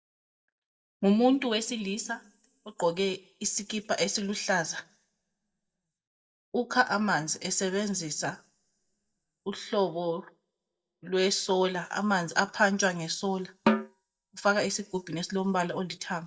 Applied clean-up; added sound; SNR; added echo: neural mask model DeepFilterNet 3.